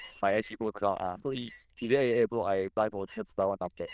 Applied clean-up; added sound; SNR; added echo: neural diffusion model UNIVERSE++.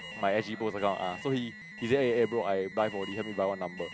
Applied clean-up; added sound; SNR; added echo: none; Alarm; 14 dB; none.